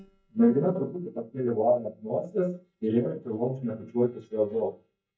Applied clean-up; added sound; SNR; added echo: neural mask model DeepFilterNet 3.